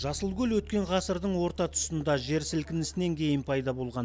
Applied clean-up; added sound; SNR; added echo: none; Bass guitar; 16 dB; none.